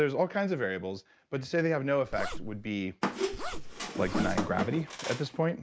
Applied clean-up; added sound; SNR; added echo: none; Zipper (clothing) + Squeak; 2 dB; none.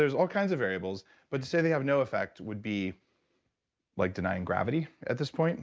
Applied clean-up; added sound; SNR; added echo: none; none; none; none.